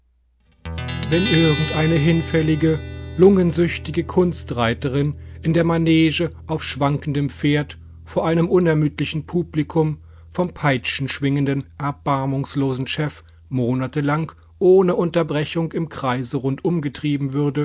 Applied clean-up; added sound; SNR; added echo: none; Guitar; 13 dB; none.